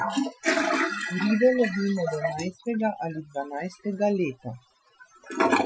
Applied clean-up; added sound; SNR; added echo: classical method Wiener filter.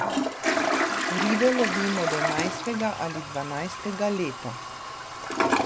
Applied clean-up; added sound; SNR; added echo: none; Toilet flush; -1 dB; none.